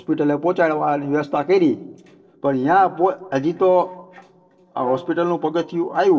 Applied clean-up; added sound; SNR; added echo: neural separator model SepFormer DNS4.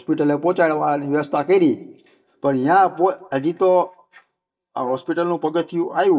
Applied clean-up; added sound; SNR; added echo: neural mask model DeepFilterNet 3.